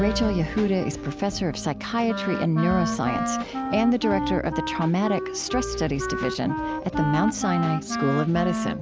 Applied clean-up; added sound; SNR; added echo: none; Wind instrument, woodwind instrument; 5 dB; none.